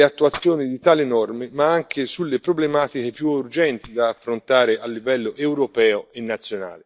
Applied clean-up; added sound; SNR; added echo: neural mask model DeepFilterNet 3.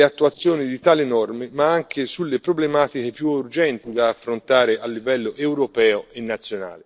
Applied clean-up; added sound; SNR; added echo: neural separator model SepFormer DNS4.